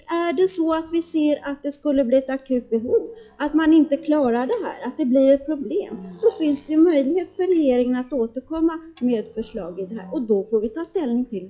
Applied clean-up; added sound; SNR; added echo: classical method log-MMSE.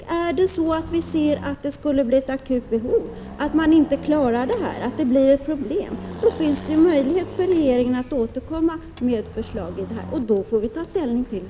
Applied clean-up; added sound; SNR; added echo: none; Accelerating, revving, vroom; 15 dB; none.